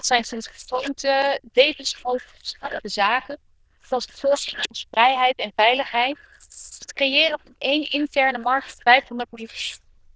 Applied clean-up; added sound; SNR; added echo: neural diffusion model UNIVERSE++.